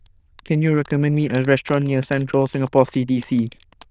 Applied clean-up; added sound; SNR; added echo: neural diffusion model UNIVERSE++.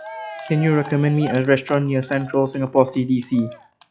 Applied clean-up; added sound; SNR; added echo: classical method log-MMSE.